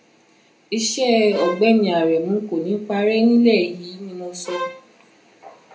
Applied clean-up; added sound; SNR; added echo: none; Bowed string instrument; 11 dB; reverberation time 0.3 s.